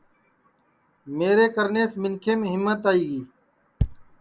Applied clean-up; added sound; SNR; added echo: none; none; none; none.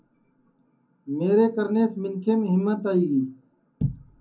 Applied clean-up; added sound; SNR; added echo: none; none; none; reverberation time 0.3 s.